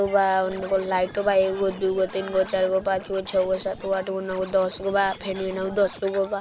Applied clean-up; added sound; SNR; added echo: none; Scratching (performance technique); 18 dB; none.